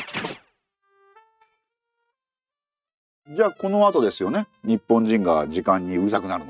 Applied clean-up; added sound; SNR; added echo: neural mask model RNNoise.